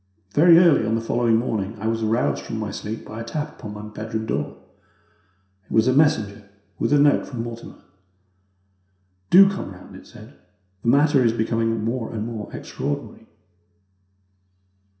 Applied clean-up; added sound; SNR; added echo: none; none; none; reverberation time 0.7 s.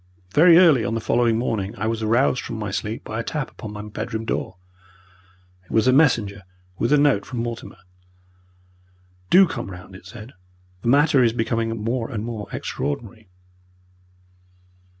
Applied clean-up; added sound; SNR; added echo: none; none; none; none.